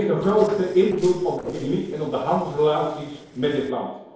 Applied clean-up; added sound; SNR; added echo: neural separator model SepFormer DNS4.